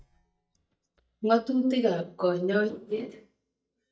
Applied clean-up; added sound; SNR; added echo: neural mask model DeepFilterNet 3.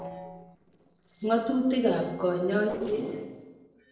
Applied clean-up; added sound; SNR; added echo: neural separator model SepFormer DNS4.